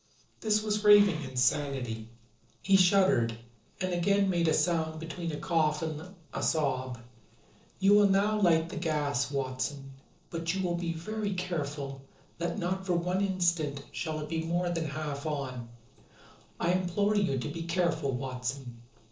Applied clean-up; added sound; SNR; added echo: neural separator model SepFormer DNS4.